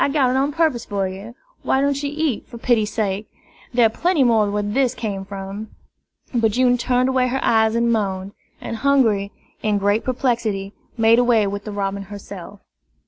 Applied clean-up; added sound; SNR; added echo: none; none; none; none.